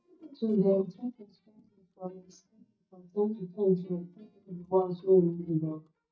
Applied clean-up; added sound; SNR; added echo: neural mask model DeepFilterNet 3.